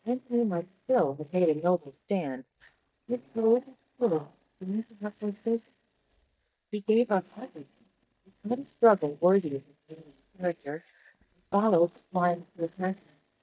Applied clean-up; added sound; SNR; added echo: neural mask model DeepFilterNet 3.